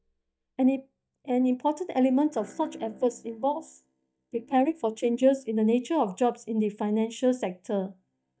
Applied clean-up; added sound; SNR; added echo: neural mask model DeepFilterNet 3.